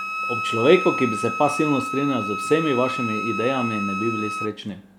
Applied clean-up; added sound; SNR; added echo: none; Wind instrument, woodwind instrument; 5 dB; none.